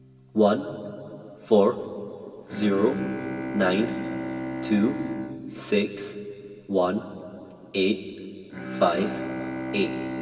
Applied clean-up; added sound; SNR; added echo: none; Bowed string instrument; 8 dB; reverberation time 2.5 s.